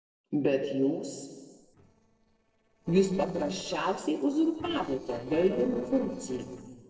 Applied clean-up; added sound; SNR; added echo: neural separator model SepFormer DNS4.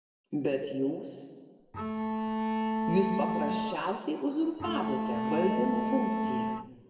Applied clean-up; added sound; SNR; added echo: none; Bowed string instrument; -1 dB; reverberation time 1.6 s.